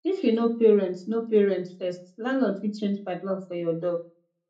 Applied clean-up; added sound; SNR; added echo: none; none; none; reverberation time 0.3 s.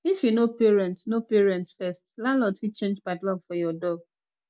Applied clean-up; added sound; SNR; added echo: none; none; none; none.